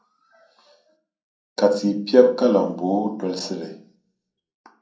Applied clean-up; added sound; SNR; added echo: none; none; none; reverberation time 0.5 s.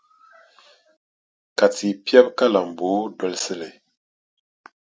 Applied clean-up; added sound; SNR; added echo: none; none; none; none.